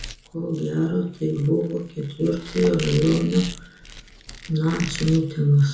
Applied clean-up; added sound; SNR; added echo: none; Squeak; 15 dB; reverberation time 0.6 s.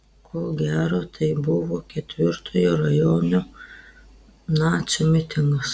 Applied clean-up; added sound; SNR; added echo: none; none; none; none.